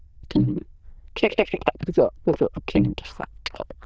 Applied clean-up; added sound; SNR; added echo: neural diffusion model UNIVERSE++.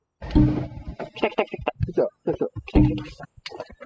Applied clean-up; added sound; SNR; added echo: classical method spectral subtraction.